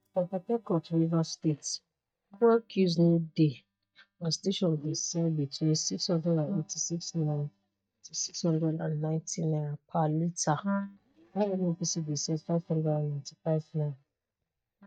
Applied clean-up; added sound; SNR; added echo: neural mask model DeepFilterNet 3.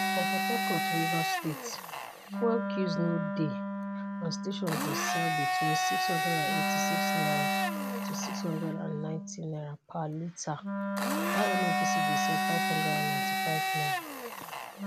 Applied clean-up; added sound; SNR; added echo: none; Wind instrument, woodwind instrument + Domestic sounds, home sounds; -5 dB; none.